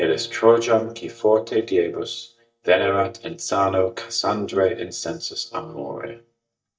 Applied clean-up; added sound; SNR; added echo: neural mask model DeepFilterNet 3.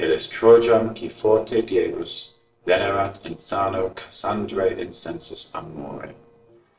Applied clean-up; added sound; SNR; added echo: neural separator model SepFormer DNS4.